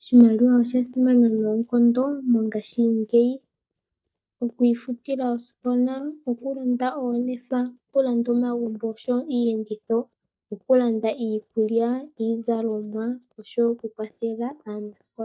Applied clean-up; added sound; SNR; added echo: neural mask model DeepFilterNet 3.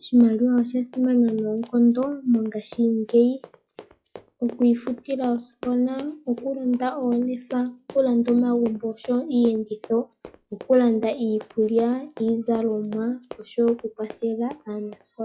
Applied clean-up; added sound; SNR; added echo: classical method log-MMSE.